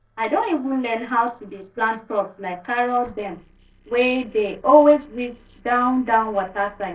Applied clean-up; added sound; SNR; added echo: neural separator model SepFormer DNS4.